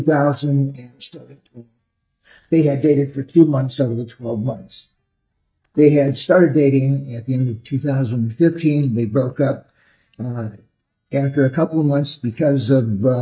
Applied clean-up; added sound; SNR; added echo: neural mask model DeepFilterNet 3.